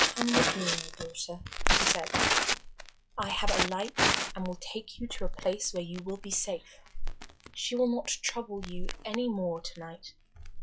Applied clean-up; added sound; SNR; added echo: classical method log-MMSE.